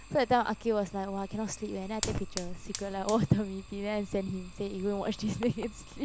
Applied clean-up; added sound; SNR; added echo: none; Fire; 11 dB; none.